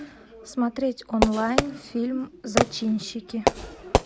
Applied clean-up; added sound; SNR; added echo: none; Fireworks; 0 dB; none.